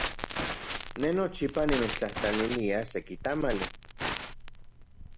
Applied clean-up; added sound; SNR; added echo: none; Crackle; 4 dB; none.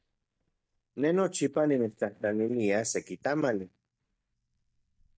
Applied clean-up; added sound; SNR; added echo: neural mask model DeepFilterNet 3.